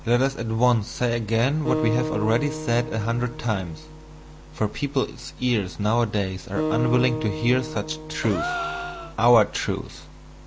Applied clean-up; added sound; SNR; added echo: none; Acoustic guitar + Gasp; 8 dB; none.